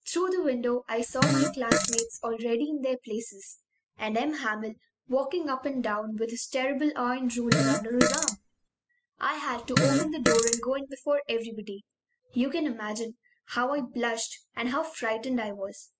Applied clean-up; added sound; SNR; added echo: classical method spectral subtraction.